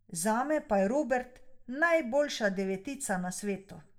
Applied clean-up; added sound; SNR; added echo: none; none; none; reverberation time 0.3 s.